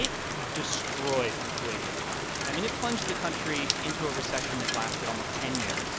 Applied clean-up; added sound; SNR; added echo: none; Rain; -3 dB; none.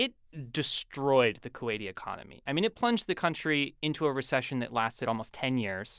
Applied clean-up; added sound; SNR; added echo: none; none; none; none.